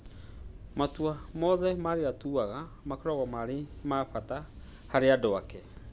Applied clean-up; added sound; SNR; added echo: none; none; none; none.